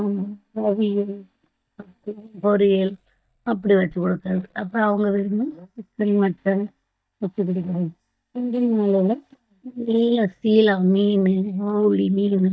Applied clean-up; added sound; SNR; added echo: neural mask model DeepFilterNet 3.